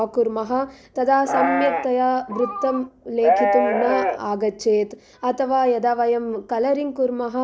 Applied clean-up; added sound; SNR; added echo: none; Livestock, farm animals, working animals; 1 dB; none.